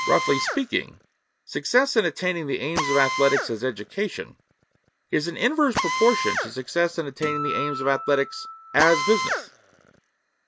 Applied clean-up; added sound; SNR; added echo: none; Acoustic guitar + Drill; 6 dB; none.